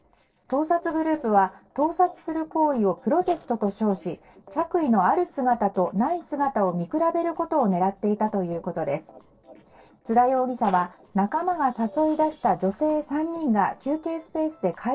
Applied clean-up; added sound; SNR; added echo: neural separator model SepFormer DNS4.